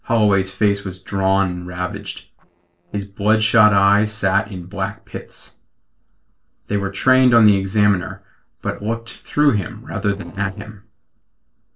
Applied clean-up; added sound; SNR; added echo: neural separator model SepFormer DNS4.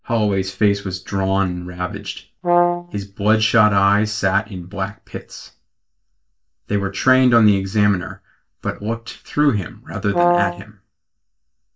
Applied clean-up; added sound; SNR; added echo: neural mask model DeepFilterNet 3.